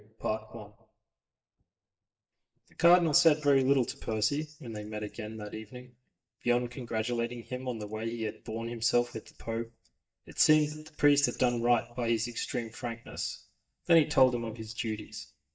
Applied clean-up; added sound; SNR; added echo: neural mask model DeepFilterNet 3.